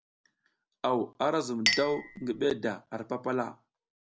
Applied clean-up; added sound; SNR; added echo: none; Chink, clink; 6 dB; none.